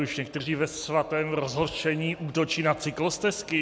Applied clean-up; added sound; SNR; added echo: none; none; none; none.